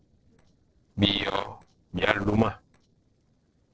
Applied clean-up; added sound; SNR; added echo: neural separator model SepFormer DNS4.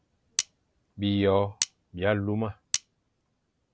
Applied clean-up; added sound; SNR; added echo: none; Cutlery, silverware; 7 dB; none.